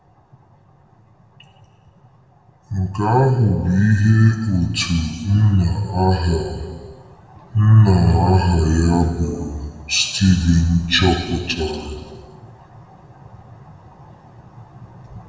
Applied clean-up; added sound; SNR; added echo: none; none; none; reverberation time 1.4 s.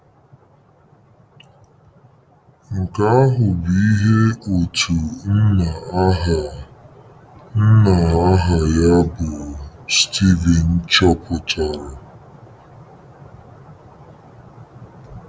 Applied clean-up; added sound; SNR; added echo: none; none; none; none.